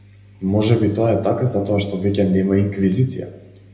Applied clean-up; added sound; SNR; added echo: none; none; none; reverberation time 0.7 s.